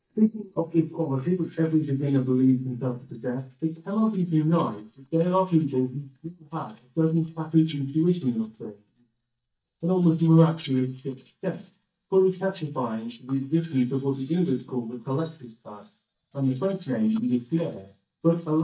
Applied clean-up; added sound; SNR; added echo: neural mask model DeepFilterNet 3.